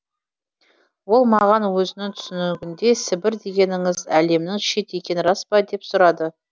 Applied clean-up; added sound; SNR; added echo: none; none; none; none.